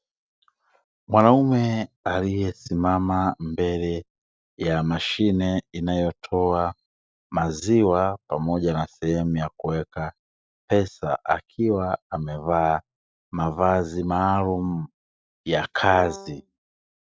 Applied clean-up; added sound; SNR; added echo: neural separator model SepFormer DNS4.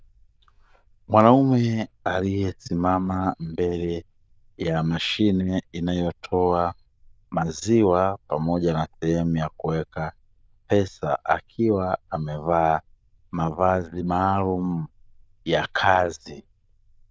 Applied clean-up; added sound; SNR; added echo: neural diffusion model UNIVERSE++.